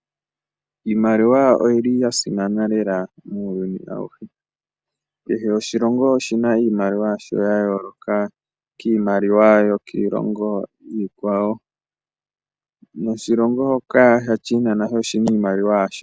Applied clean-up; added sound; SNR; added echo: none; none; none; none.